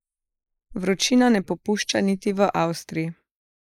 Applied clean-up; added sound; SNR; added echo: neural mask model Resemble Enhance denoiser.